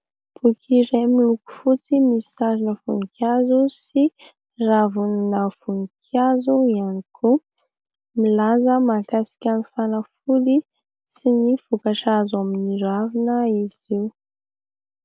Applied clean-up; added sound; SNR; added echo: none; none; none; none.